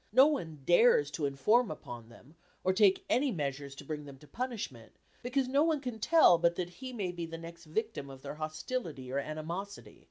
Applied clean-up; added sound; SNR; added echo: none; none; none; none.